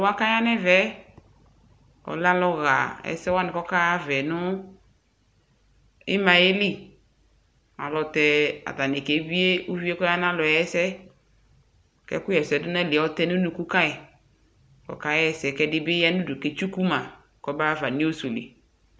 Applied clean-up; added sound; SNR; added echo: none; none; none; none.